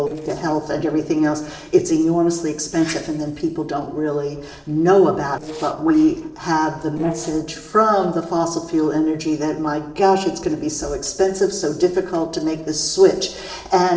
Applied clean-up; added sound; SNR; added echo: neural separator model SepFormer DNS4.